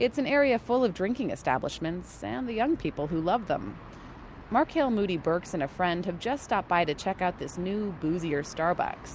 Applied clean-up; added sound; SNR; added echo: none; none; none; none.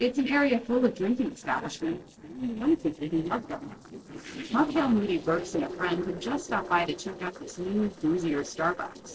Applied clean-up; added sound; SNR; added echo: neural separator model SepFormer DNS4.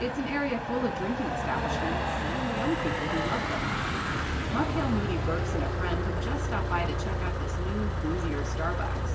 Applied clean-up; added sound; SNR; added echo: none; Motor vehicle (road); -3 dB; reverberation time 0.2 s.